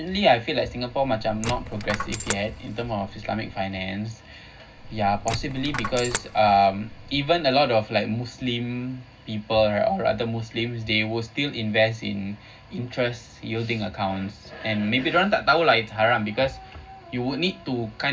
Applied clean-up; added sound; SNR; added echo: none; Coin (dropping); 10 dB; reverberation time 0.3 s.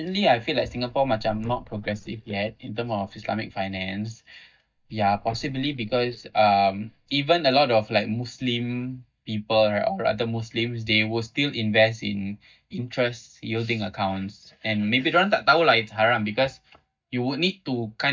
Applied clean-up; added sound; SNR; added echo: neural mask model DeepFilterNet 3.